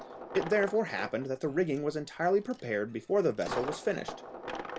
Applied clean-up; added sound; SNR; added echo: none; Coin (dropping); 11 dB; none.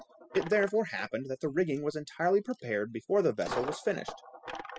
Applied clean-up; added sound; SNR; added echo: classical method spectral subtraction.